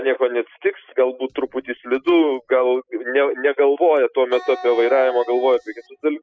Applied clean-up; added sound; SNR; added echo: classical method spectral subtraction.